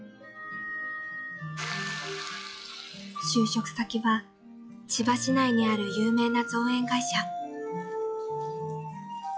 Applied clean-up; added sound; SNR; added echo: classical method log-MMSE.